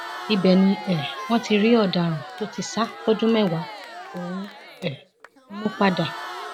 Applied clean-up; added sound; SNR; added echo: none; Crowd; 13 dB; none.